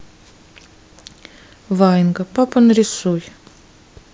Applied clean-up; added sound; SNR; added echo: none; none; none; none.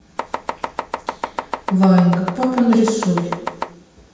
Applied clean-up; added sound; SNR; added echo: none; Domestic sounds, home sounds; 8 dB; reverberation time 1.2 s.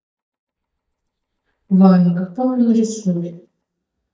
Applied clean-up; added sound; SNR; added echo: neural mask model DeepFilterNet 3.